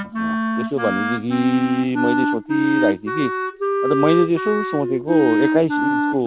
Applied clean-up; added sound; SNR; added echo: none; Wind instrument, woodwind instrument; 0 dB; none.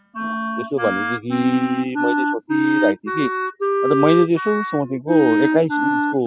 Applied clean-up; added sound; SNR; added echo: classical method spectral subtraction.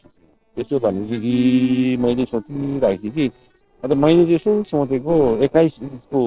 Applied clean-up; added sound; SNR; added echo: neural separator model SepFormer DNS4.